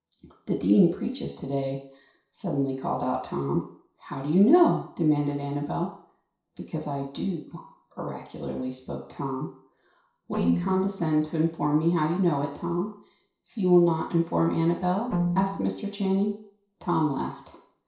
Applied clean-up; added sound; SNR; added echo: neural separator model SepFormer DNS4.